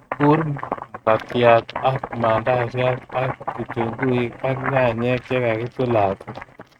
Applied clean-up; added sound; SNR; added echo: neural mask model RNNoise.